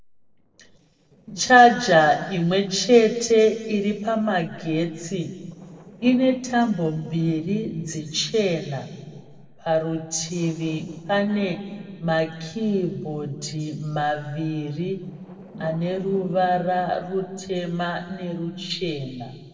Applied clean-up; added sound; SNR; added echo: neural separator model SepFormer DNS4.